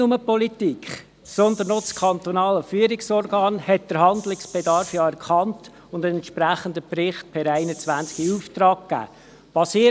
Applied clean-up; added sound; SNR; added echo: none; Hiss; 9 dB; none.